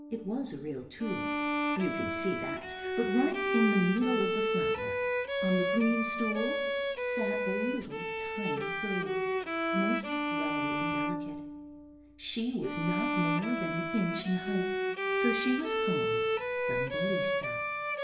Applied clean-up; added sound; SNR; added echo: none; Bowed string instrument; -2 dB; reverberation time 1.1 s.